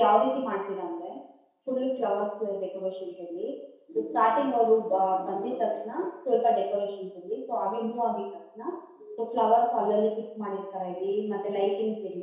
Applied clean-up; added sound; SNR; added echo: none; none; none; reverberation time 0.7 s.